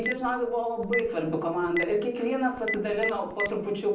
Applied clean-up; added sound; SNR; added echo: none; Telephone; 9 dB; reverberation time 0.6 s.